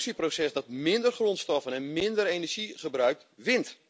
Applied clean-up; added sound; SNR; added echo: none; none; none; none.